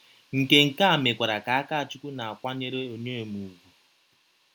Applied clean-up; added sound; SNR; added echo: none; none; none; none.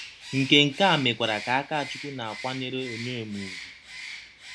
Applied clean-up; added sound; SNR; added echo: none; Bird; 13 dB; none.